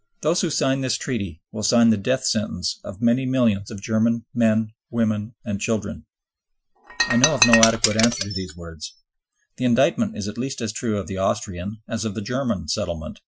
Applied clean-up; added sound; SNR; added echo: classical method Wiener filter.